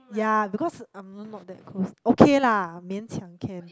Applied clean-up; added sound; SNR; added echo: none; none; none; none.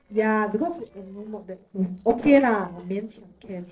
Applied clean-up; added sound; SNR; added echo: neural separator model SepFormer DNS4.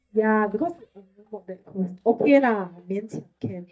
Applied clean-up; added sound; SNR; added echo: neural mask model DeepFilterNet 3.